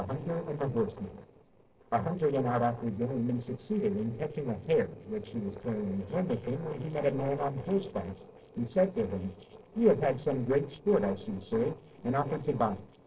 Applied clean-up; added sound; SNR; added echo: neural separator model SepFormer DNS4.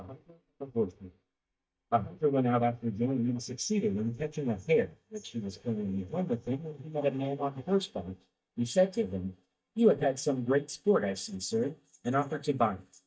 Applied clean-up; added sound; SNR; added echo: neural mask model DeepFilterNet 3.